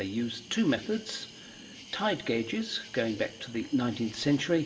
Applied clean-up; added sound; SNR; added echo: none; Cricket; 18 dB; reverberation time 2.8 s.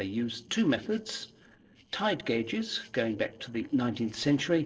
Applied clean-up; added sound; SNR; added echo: neural separator model SepFormer DNS4.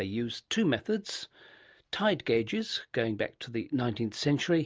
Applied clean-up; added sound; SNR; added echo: none; none; none; none.